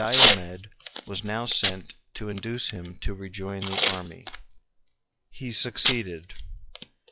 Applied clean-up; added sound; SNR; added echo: classical method log-MMSE.